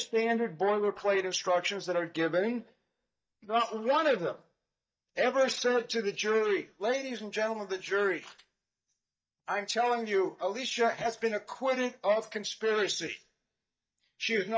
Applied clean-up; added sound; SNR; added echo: neural mask model DeepFilterNet 3.